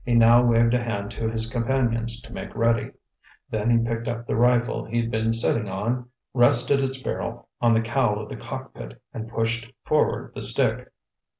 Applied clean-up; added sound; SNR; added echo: none; none; none; none.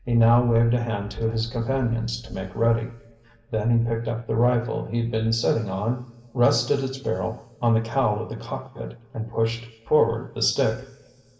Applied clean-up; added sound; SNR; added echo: none; none; none; reverberation time 2.7 s.